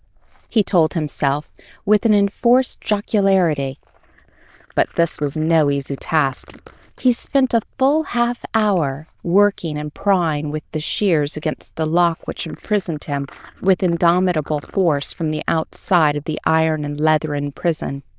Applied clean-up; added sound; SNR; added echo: neural diffusion model UNIVERSE++.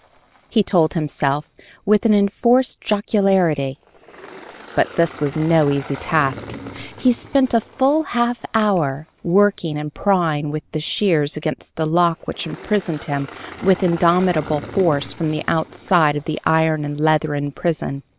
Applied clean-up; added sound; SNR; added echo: none; Engine; 20 dB; none.